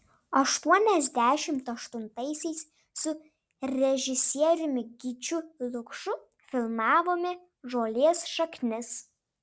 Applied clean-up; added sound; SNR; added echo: none; none; none; none.